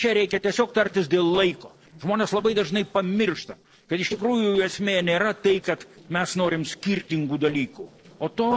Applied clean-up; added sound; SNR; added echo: neural separator model SepFormer DNS4.